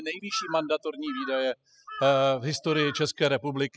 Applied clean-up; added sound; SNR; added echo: classical method spectral subtraction.